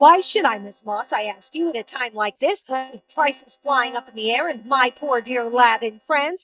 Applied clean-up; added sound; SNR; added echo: neural mask model DeepFilterNet 3.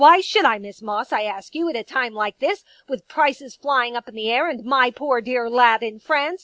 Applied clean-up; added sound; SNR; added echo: none; none; none; none.